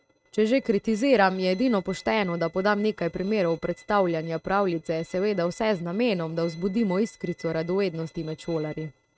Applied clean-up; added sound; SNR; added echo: neural mask model RNNoise.